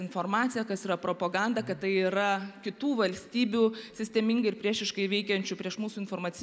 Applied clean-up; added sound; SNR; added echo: none; none; none; none.